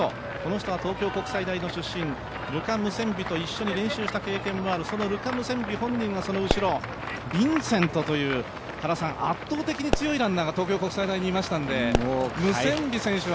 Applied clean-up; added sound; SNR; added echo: none; Explosion; 6 dB; none.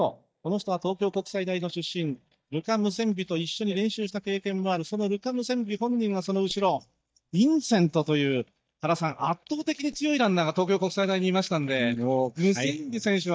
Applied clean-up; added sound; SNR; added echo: neural mask model DeepFilterNet 3.